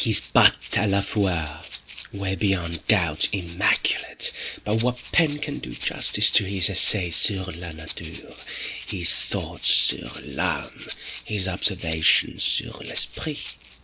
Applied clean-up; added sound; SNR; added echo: none; Rattle (instrument); 16 dB; none.